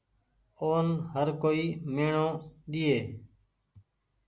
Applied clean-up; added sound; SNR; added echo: none; none; none; none.